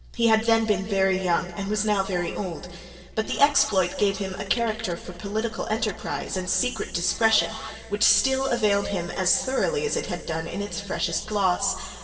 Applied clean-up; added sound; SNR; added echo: neural separator model SepFormer DNS4.